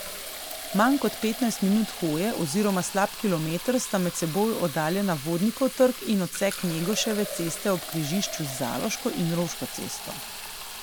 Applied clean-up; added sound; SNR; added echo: none; Fill (with liquid); 10 dB; none.